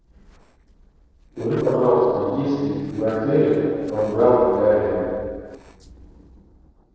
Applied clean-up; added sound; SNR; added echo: neural separator model SepFormer DNS4.